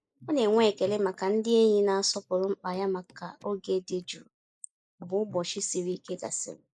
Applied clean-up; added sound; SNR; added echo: neural mask model Resemble Enhance denoiser.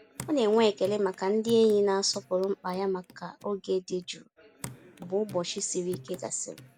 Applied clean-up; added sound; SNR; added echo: none; Hands / Wood; 20 dB; none.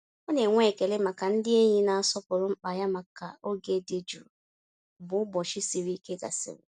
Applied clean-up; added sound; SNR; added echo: none; none; none; none.